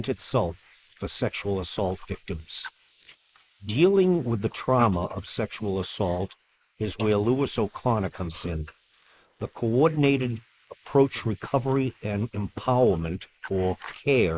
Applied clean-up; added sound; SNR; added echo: neural mask model Resemble Enhance denoiser.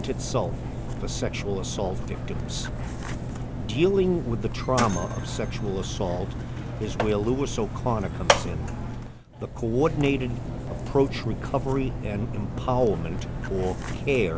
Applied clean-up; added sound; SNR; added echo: none; Mechanisms; 2 dB; none.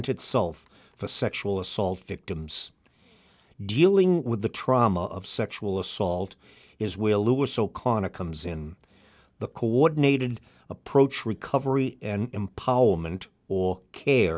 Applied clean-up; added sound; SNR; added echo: none; none; none; none.